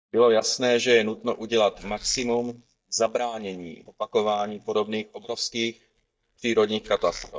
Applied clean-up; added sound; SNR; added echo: neural mask model DeepFilterNet 3.